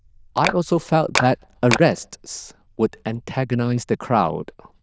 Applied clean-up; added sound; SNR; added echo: neural diffusion model UNIVERSE++.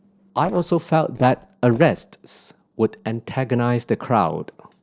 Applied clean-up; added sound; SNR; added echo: neural separator model SepFormer DNS4.